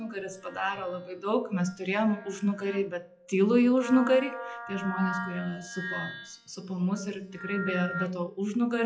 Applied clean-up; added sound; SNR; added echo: classical method WPE with log-MMSE.